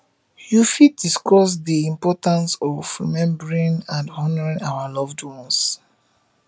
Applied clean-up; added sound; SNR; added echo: none; none; none; none.